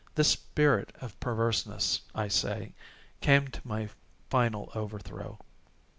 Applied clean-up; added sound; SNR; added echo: none; none; none; none.